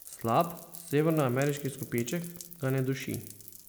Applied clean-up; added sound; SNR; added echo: none; Rain; 16 dB; none.